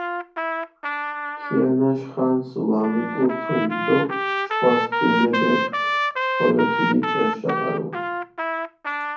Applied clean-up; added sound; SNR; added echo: none; Trumpet; 2 dB; reverberation time 0.6 s.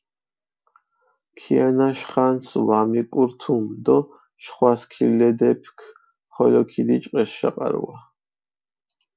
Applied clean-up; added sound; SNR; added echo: none; none; none; none.